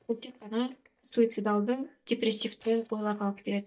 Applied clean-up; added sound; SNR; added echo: neural mask model DeepFilterNet 3.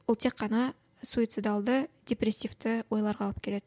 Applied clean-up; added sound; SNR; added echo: none; none; none; none.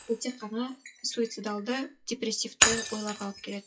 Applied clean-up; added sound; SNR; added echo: classical method WPE with log-MMSE.